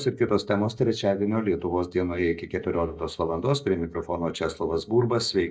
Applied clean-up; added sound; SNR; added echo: neural mask model DeepFilterNet 3.